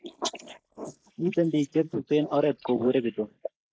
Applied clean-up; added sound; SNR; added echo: neural mask model Resemble Enhance denoiser.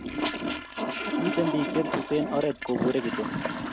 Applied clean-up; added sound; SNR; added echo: none; Toilet flush; 2 dB; none.